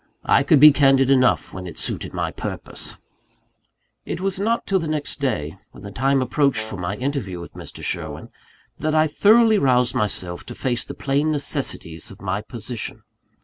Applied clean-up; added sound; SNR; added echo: none; Brass instrument; 17 dB; none.